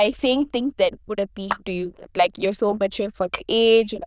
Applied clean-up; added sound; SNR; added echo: neural diffusion model UNIVERSE++.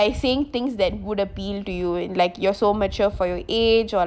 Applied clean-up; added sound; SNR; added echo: none; none; none; none.